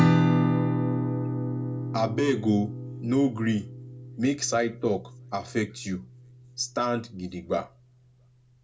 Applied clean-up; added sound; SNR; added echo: none; Acoustic guitar / Strum; 0 dB; reverberation time 0.2 s.